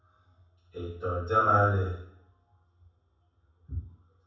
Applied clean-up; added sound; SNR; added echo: none; none; none; reverberation time 0.7 s.